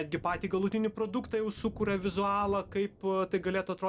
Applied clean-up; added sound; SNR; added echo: none; Thunder; 17 dB; none.